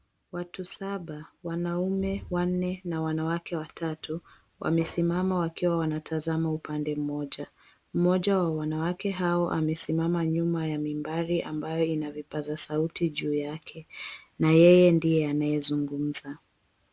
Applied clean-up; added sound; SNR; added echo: none; none; none; none.